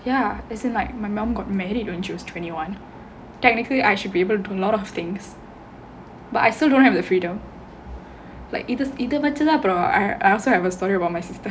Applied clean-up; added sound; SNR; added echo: none; none; none; none.